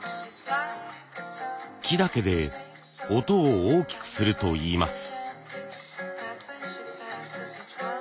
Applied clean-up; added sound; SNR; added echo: none; none; none; none.